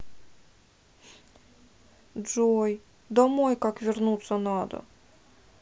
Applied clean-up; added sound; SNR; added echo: none; none; none; none.